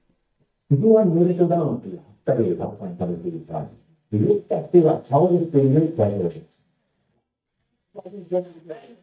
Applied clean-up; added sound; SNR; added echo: neural mask model DeepFilterNet 3.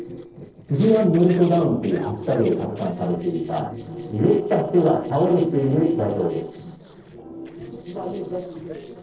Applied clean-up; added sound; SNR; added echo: neural separator model SepFormer DNS4.